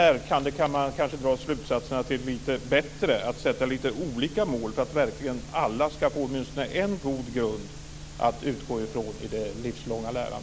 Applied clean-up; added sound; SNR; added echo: none; none; none; none.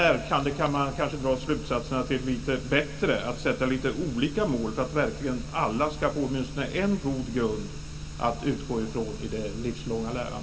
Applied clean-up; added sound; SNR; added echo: none; none; none; reverberation time 1.8 s.